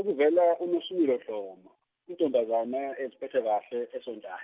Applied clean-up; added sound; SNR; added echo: none; none; none; none.